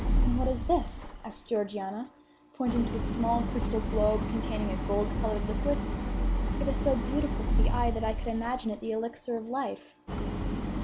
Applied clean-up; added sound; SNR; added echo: none; Idling; -2 dB; none.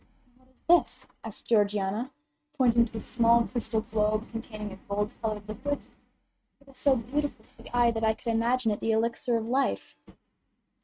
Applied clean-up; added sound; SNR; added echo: neural mask model RNNoise.